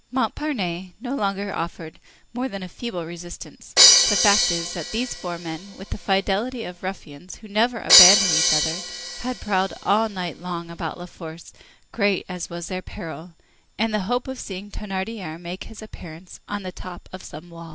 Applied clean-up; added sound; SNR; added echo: none; Crash cymbal; -5 dB; none.